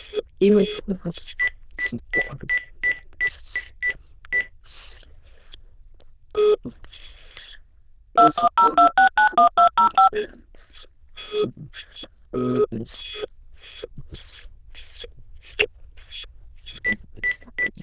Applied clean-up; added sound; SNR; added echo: neural diffusion model UNIVERSE++.